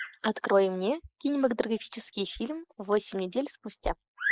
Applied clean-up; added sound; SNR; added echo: neural mask model Resemble Enhance denoiser.